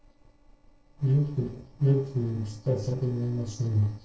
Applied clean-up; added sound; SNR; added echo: neural separator model SepFormer DNS4.